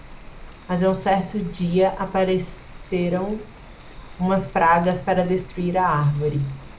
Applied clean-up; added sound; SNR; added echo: none; Rain; 16 dB; none.